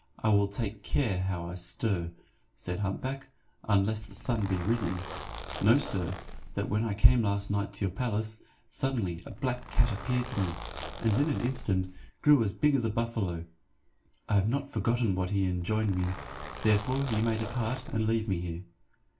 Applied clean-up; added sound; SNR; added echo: none; Zipper (clothing); 11 dB; reverberation time 0.2 s.